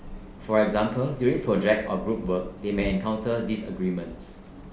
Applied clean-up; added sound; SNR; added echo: none; Cricket; 15 dB; none.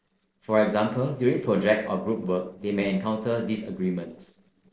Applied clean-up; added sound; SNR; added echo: neural separator model SepFormer DNS4.